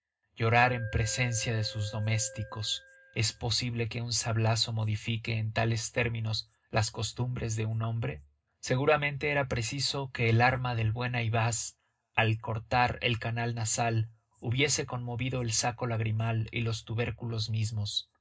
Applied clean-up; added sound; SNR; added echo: none; Alarm; 18 dB; reverberation time 0.2 s.